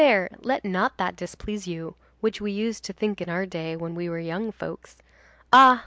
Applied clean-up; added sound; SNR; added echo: none; none; none; none.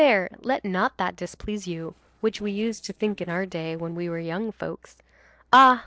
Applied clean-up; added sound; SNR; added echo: neural separator model SepFormer DNS4.